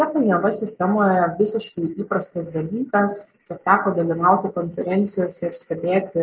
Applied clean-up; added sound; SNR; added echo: none; none; none; none.